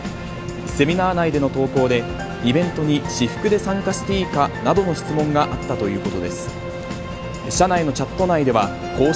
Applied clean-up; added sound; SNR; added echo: none; Microwave oven; 12 dB; none.